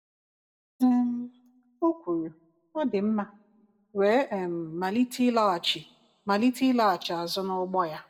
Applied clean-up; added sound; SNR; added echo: none; none; none; reverberation time 0.5 s.